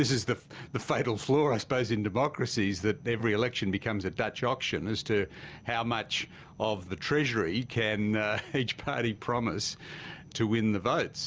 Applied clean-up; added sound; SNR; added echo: none; none; none; none.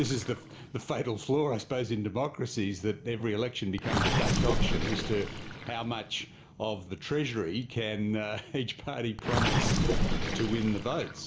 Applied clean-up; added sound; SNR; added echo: none; Gurgling; 0 dB; reverberation time 0.5 s.